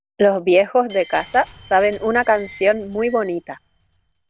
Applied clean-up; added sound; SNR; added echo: none; Glass; 10 dB; none.